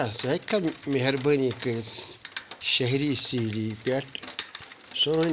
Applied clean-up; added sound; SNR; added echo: none; Rain; 17 dB; none.